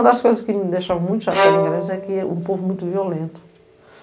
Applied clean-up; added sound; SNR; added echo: none; Bowed string instrument; 2 dB; none.